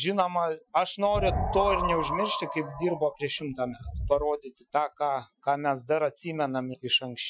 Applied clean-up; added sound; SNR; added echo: classical method Wiener filter.